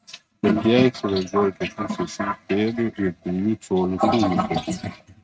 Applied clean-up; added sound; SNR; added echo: neural mask model RNNoise.